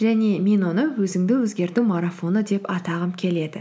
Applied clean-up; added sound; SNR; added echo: none; none; none; none.